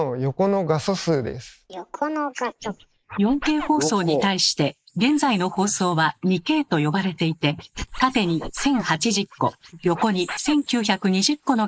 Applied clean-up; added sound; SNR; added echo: neural mask model Resemble Enhance denoiser.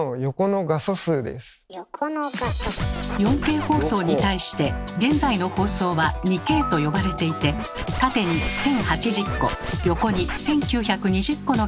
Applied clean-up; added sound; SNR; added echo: none; Scratching (performance technique); 10 dB; none.